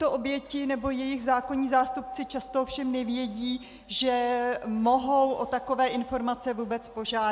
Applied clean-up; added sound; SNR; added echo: none; none; none; none.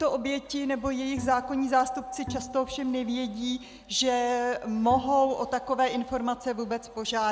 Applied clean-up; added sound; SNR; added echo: none; Bowed string instrument; 15 dB; none.